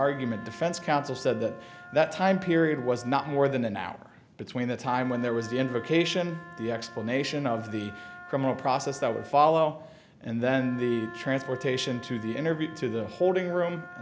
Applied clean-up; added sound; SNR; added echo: none; Wind instrument, woodwind instrument; 18 dB; none.